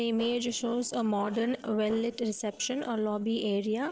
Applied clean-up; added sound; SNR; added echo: neural separator model SepFormer DNS4.